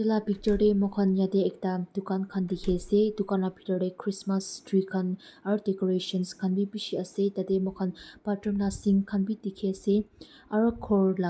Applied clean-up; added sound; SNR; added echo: none; Slam; 15 dB; none.